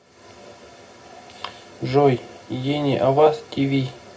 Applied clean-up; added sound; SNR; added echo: none; none; none; reverberation time 0.2 s.